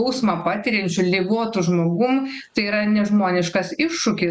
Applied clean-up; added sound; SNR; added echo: none; none; none; none.